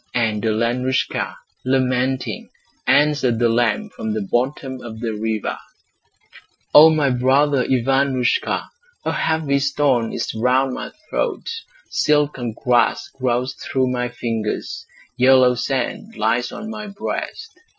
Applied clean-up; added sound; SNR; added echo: classical method Wiener filter.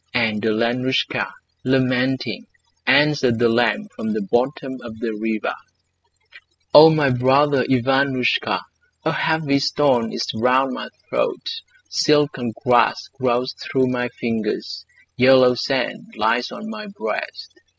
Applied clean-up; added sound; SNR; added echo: classical method spectral subtraction.